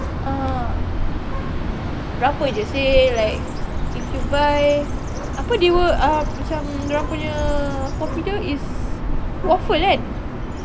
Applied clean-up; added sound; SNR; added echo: none; Bird; 3 dB; none.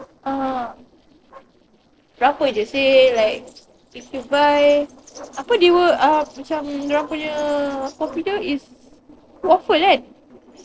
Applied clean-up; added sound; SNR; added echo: neural separator model SepFormer DNS4.